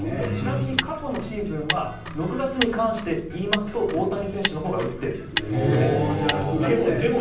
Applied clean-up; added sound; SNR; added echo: none; Motor vehicle (road); 8 dB; reverberation time 0.6 s.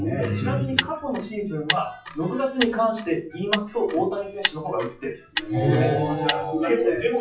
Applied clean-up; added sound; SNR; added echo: classical method WPE with log-MMSE.